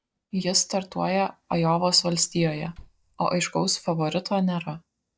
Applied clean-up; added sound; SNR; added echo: neural mask model DeepFilterNet 3.